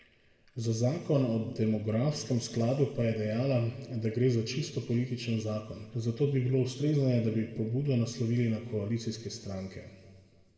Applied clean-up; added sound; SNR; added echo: none; none; none; reverberation time 1.6 s.